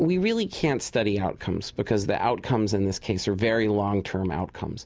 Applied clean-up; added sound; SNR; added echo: none; none; none; none.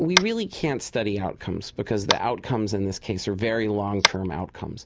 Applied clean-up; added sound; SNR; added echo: none; Tap; 4 dB; none.